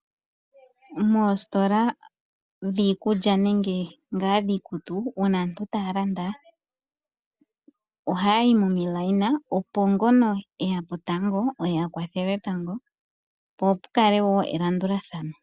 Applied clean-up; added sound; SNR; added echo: none; none; none; none.